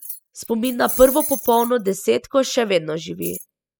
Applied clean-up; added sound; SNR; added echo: classical method spectral subtraction.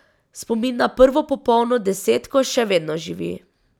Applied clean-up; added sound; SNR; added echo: none; none; none; none.